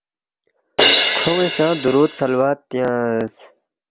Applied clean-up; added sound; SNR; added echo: none; Crash cymbal; -1 dB; none.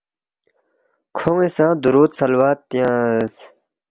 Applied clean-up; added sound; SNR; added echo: none; none; none; none.